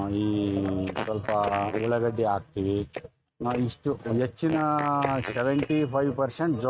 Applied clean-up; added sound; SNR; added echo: neural mask model RNNoise.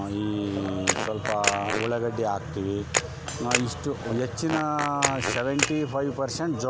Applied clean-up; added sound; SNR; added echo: none; Fart + Camera; 4 dB; none.